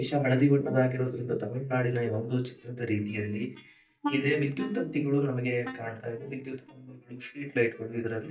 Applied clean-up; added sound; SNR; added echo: neural mask model DeepFilterNet 3.